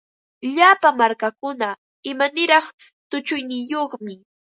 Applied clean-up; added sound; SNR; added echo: none; none; none; none.